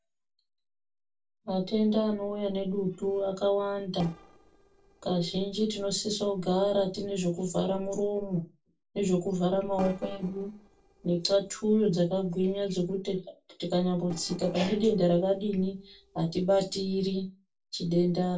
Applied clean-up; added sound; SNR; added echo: neural separator model SepFormer DNS4.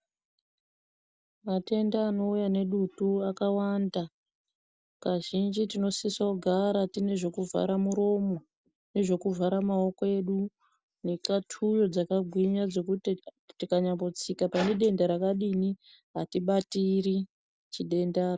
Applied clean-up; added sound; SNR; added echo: none; none; none; none.